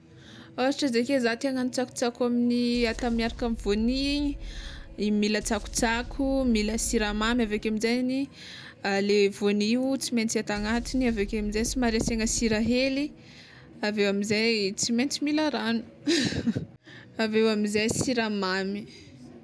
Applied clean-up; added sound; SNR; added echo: none; Boom; 12 dB; none.